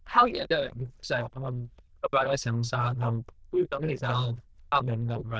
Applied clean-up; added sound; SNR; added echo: neural diffusion model UNIVERSE++.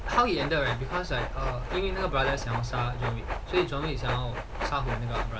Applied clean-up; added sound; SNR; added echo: none; Train; 6 dB; none.